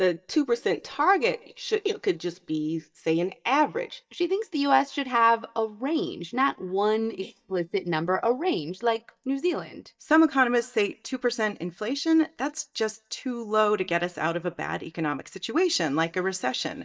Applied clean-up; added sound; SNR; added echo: neural mask model DeepFilterNet 3.